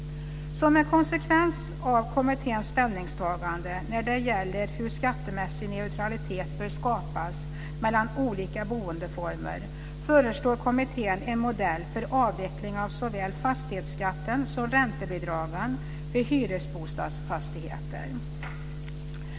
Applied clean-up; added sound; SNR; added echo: none; none; none; none.